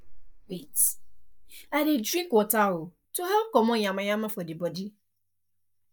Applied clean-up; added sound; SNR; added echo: neural mask model DeepFilterNet 3.